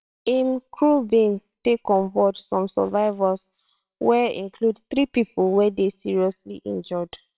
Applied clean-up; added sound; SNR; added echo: neural separator model SepFormer WHAMR!.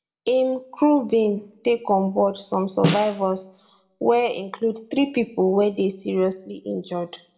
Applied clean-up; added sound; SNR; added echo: none; Snare drum; 5 dB; reverberation time 0.5 s.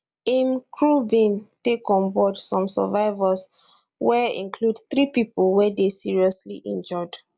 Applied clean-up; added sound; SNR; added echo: none; none; none; none.